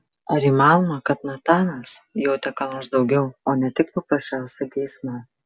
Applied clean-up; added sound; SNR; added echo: none; none; none; none.